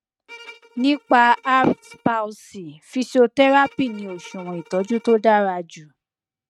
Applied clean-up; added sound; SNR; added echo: neural mask model RNNoise.